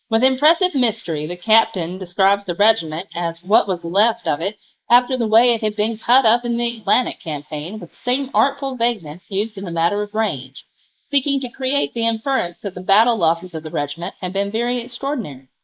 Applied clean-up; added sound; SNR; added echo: neural mask model Resemble Enhance denoiser.